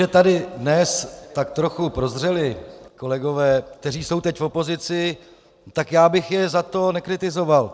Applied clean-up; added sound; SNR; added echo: none; none; none; none.